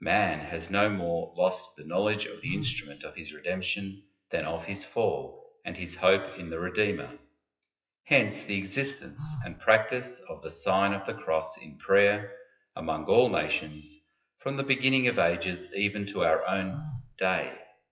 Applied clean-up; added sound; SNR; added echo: classical method WPE with log-MMSE.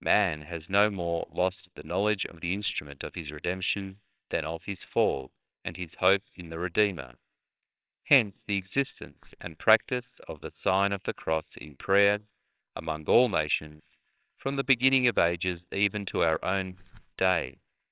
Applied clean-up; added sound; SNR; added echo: neural separator model SepFormer WHAMR!.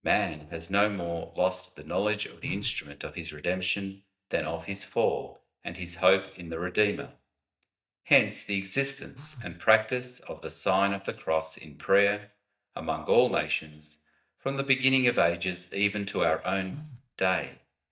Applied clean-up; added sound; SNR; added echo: neural mask model DeepFilterNet 3.